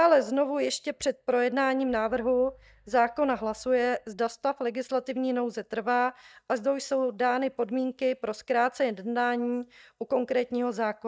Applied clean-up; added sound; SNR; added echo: neural mask model DeepFilterNet 3.